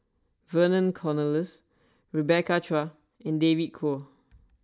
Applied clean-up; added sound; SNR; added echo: none; none; none; none.